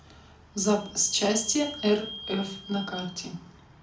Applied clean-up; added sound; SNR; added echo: none; Squeak / Vehicle; 14 dB; reverberation time 0.4 s.